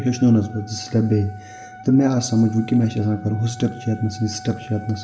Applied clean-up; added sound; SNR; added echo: none; Wind instrument, woodwind instrument; 19 dB; reverberation time 1.9 s.